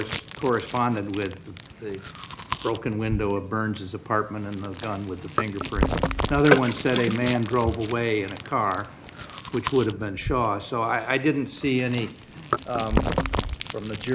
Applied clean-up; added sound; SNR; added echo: none; Chewing, mastication + Water / Splash, splatter; 4 dB; none.